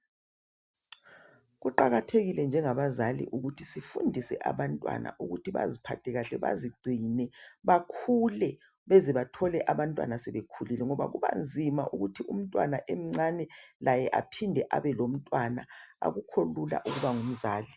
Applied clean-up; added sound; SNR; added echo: none; none; none; none.